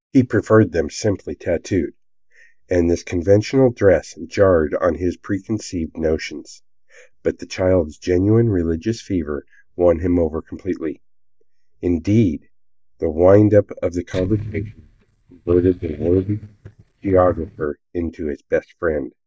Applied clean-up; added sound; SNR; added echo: neural mask model DeepFilterNet 3.